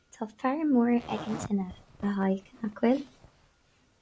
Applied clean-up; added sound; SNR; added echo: none; Zipper (clothing); 17 dB; none.